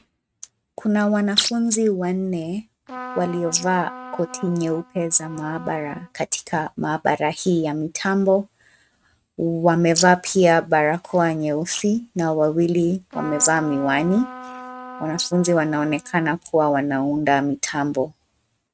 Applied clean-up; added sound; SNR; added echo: neural mask model RNNoise.